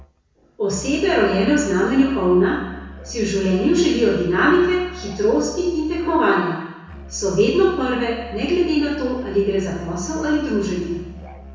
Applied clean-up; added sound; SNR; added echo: none; Musical instrument; 18 dB; reverberation time 1.0 s.